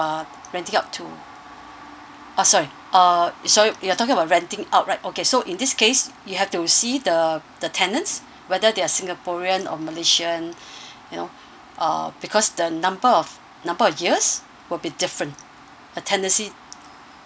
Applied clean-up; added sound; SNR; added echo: none; none; none; none.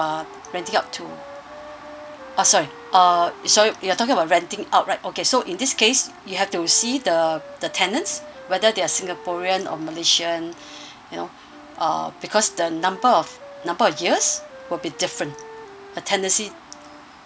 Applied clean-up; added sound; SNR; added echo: none; Wind instrument, woodwind instrument; 20 dB; none.